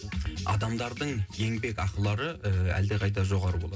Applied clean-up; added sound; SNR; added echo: none; none; none; reverberation time 0.3 s.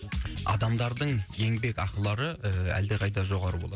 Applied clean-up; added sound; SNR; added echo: none; none; none; none.